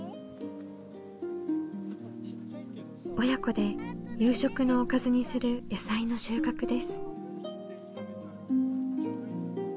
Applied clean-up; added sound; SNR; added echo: none; none; none; none.